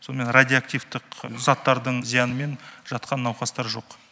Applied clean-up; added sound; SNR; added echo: none; none; none; none.